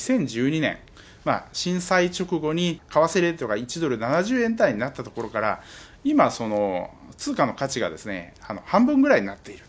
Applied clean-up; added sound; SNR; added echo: none; none; none; none.